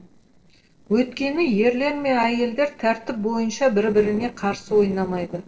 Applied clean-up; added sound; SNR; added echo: neural separator model SepFormer DNS4.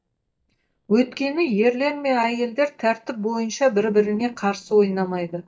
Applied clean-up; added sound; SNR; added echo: neural mask model DeepFilterNet 3.